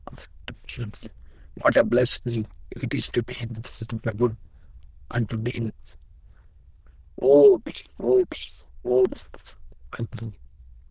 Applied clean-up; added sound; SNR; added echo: neural diffusion model UNIVERSE++.